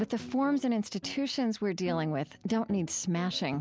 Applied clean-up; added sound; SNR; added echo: none; none; none; none.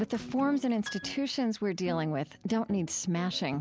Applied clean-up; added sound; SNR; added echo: none; Toilet flush / Liquid + Piano; 19 dB; none.